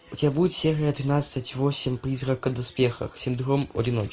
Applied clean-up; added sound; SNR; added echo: none; none; none; none.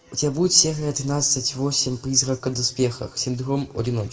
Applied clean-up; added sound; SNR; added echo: none; none; none; reverberation time 1.0 s.